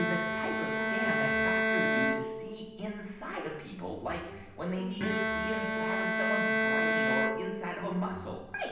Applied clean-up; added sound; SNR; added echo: none; Bowed string instrument; -5 dB; reverberation time 0.9 s.